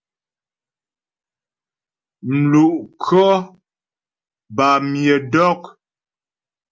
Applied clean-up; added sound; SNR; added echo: none; none; none; none.